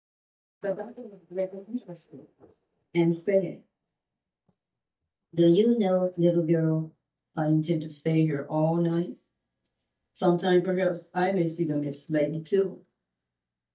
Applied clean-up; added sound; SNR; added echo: neural mask model DeepFilterNet 3.